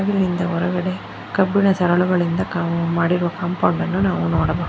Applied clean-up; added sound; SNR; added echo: none; none; none; none.